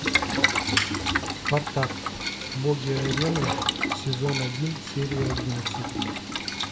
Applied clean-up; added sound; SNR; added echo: none; Boiling; -2 dB; none.